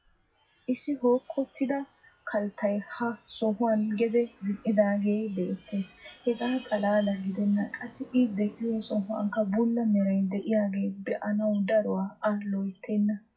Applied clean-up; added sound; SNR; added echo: classical method WPE with log-MMSE.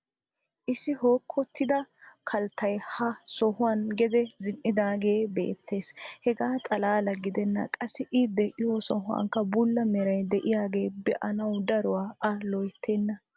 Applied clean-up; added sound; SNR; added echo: none; none; none; none.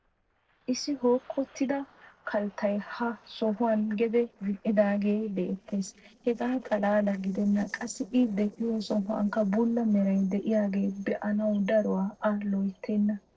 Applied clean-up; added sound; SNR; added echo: neural separator model SepFormer DNS4.